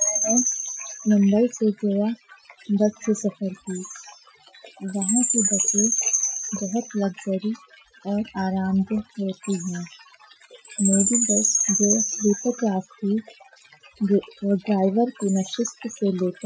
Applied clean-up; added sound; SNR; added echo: classical method Wiener filter.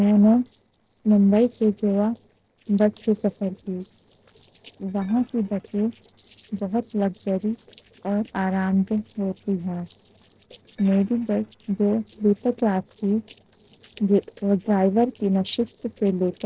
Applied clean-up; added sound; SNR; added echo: neural separator model SepFormer DNS4.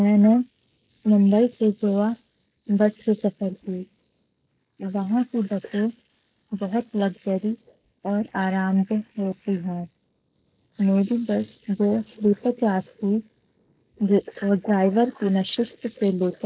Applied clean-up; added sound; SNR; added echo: neural mask model Resemble Enhance denoiser.